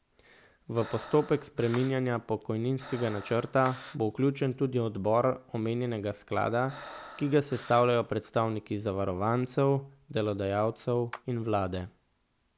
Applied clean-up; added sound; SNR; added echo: none; Breathing + Clapping; 18 dB; none.